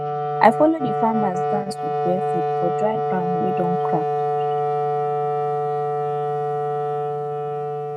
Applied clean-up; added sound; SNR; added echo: neural mask model RNNoise.